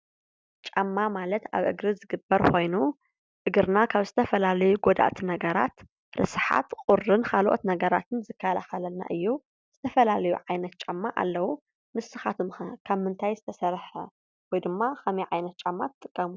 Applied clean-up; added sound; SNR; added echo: none; none; none; none.